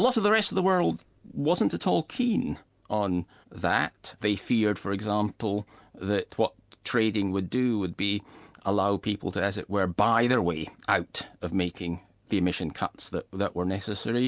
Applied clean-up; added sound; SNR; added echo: none; none; none; none.